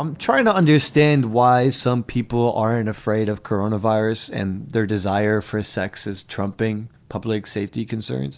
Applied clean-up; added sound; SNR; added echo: none; none; none; none.